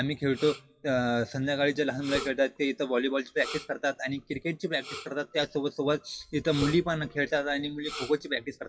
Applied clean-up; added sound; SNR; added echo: classical method WPE with log-MMSE.